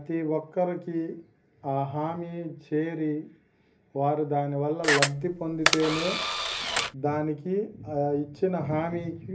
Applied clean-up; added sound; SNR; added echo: none; Camera; -1 dB; reverberation time 0.3 s.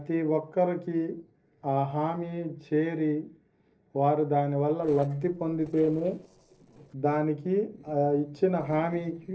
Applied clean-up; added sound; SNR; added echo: neural separator model SepFormer DNS4.